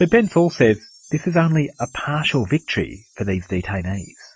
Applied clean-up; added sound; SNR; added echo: classical method Wiener filter.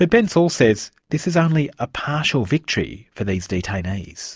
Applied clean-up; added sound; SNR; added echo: none; none; none; none.